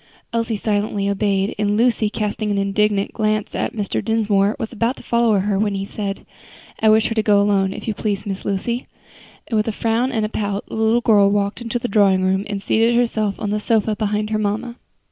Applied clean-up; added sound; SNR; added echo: none; none; none; none.